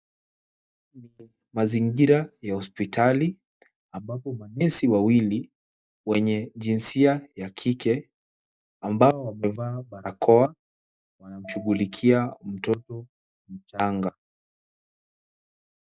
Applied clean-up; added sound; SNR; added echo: neural mask model DeepFilterNet 3.